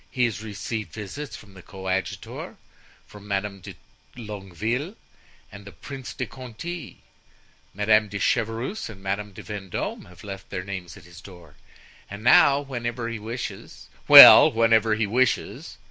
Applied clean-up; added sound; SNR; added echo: none; none; none; none.